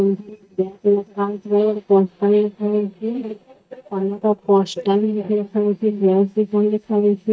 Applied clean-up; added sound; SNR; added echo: neural mask model DeepFilterNet 3.